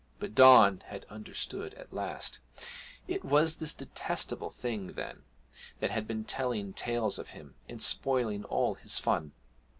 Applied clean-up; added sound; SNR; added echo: none; none; none; none.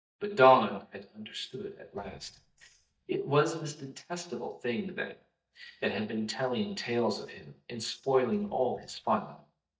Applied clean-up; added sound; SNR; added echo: neural mask model DeepFilterNet 3.